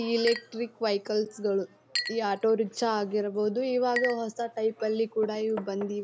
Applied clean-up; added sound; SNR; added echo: none; Chink, clink; 12 dB; none.